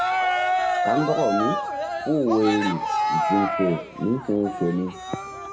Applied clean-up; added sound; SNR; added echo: none; Cheering; 0 dB; none.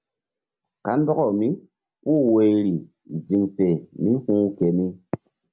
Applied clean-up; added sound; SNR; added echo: none; none; none; none.